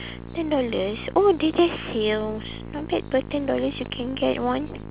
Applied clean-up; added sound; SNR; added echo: none; Musical instrument; 12 dB; none.